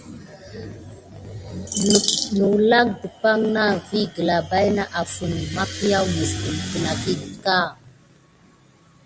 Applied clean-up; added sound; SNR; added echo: none; Bird vocalization, bird call, bird song; 1 dB; none.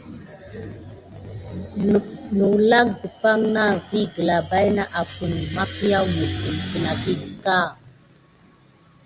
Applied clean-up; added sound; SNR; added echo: none; none; none; none.